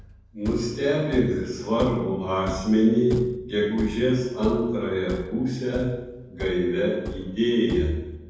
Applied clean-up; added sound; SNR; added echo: none; Thump, thud; 13 dB; reverberation time 1.1 s.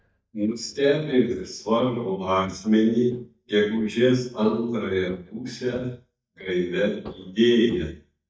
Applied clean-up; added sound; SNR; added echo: neural mask model DeepFilterNet 3.